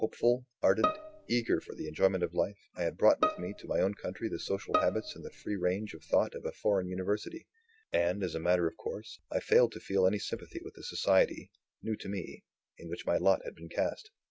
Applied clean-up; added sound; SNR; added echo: none; Bowed string instrument; 6 dB; none.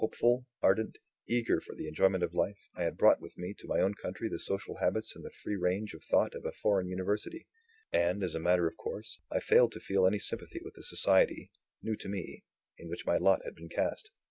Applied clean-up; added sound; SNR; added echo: none; none; none; none.